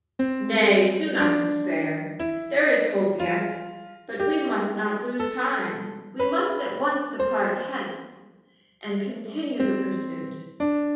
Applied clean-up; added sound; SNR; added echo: none; Piano; 3 dB; reverberation time 1.3 s.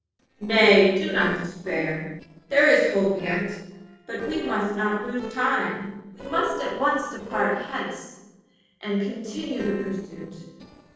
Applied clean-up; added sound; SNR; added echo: neural separator model SepFormer DNS4.